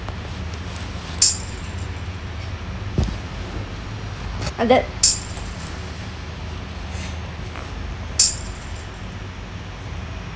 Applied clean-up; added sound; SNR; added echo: none; Tambourine; -2 dB; none.